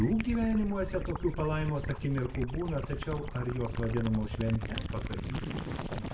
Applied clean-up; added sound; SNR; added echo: none; Gurgling / Liquid; 5 dB; reverberation time 0.5 s.